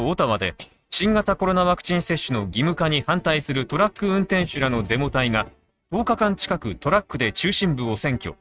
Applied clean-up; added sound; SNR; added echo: neural mask model RNNoise.